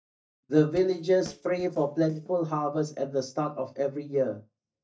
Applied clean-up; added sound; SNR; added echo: neural mask model DeepFilterNet 3.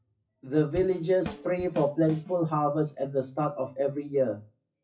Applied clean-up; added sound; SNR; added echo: classical method WPE with log-MMSE.